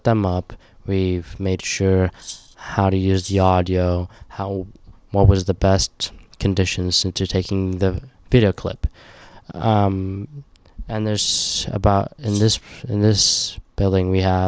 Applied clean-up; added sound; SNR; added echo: neural mask model Resemble Enhance denoiser.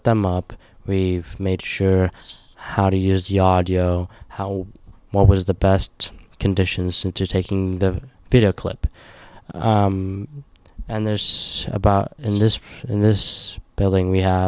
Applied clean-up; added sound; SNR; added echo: none; Rattle (instrument); 18 dB; none.